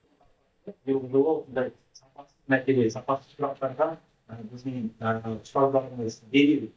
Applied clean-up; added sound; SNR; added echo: neural mask model DeepFilterNet 3.